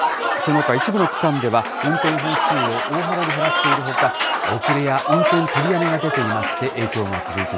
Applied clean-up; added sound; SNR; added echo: none; Applause / Crowd; -1 dB; none.